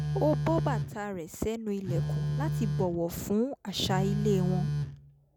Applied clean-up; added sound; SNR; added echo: none; Telephone; 1 dB; none.